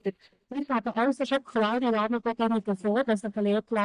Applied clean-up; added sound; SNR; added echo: neural mask model DeepFilterNet 3.